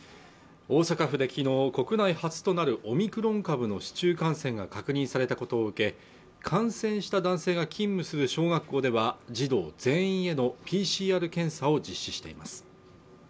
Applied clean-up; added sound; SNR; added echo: none; none; none; none.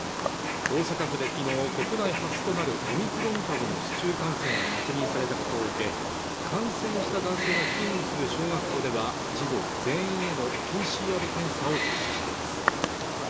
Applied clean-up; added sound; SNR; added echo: none; Wild animals; -2 dB; none.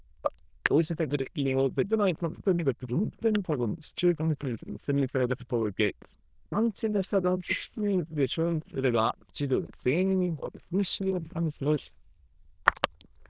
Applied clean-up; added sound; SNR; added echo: neural diffusion model UNIVERSE++.